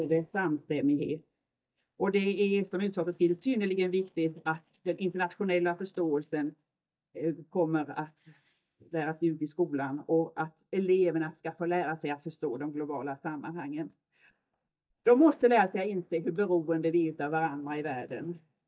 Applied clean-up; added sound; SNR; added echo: neural mask model DeepFilterNet 3.